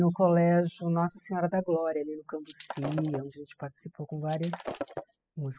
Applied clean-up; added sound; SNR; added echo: classical method spectral subtraction.